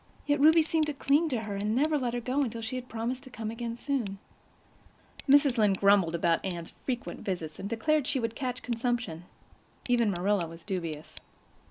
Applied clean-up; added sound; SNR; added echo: none; Tick; 19 dB; none.